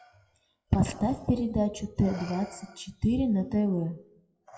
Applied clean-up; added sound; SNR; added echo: classical method WPE with log-MMSE.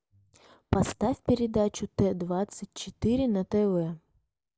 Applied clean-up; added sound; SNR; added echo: none; none; none; none.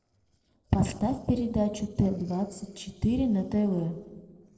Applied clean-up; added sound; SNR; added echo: neural separator model SepFormer DNS4.